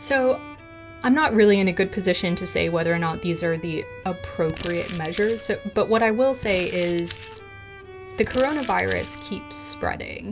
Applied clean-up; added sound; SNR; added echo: none; Crumpling, crinkling + Bowed string instrument; 16 dB; none.